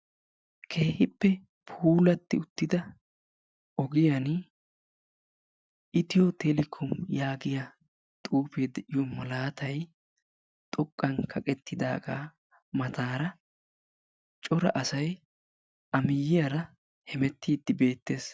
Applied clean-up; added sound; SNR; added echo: none; none; none; none.